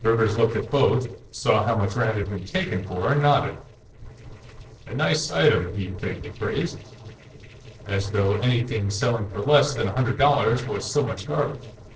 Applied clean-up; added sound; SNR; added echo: neural separator model SepFormer DNS4.